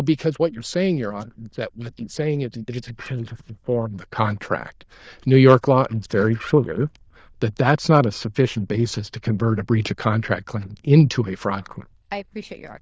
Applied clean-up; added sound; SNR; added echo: neural diffusion model UNIVERSE++.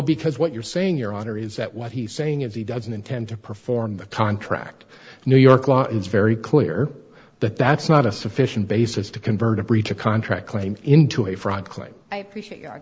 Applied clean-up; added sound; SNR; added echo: none; none; none; none.